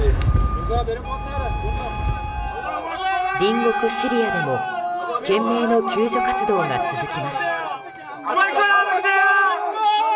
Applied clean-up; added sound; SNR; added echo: none; Wind instrument, woodwind instrument; 14 dB; reverberation time 2.2 s.